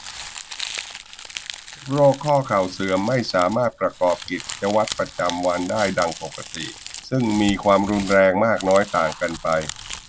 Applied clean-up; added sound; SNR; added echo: none; Crumpling, crinkling; 14 dB; none.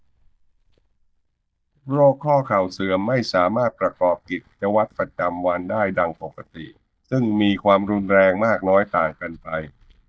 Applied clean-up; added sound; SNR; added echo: neural mask model DeepFilterNet 3.